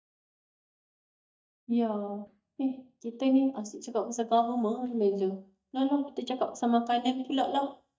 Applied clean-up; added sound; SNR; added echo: neural mask model DeepFilterNet 3.